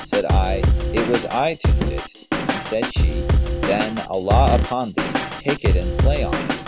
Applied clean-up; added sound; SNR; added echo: none; Drum kit; -5 dB; none.